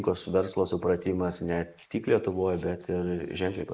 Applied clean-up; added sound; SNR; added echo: neural mask model Resemble Enhance denoiser.